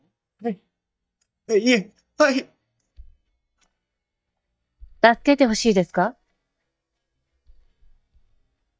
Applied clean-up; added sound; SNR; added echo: neural mask model DeepFilterNet 3.